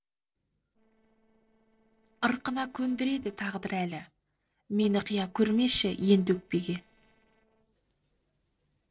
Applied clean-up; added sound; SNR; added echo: neural separator model SepFormer DNS4.